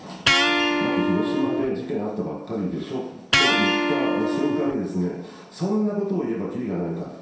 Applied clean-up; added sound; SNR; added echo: none; Electric guitar; -3 dB; reverberation time 0.7 s.